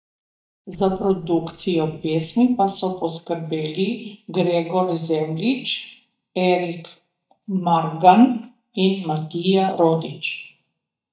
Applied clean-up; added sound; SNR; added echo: neural mask model DeepFilterNet 3.